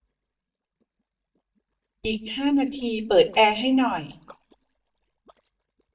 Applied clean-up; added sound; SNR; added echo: neural mask model DeepFilterNet 3.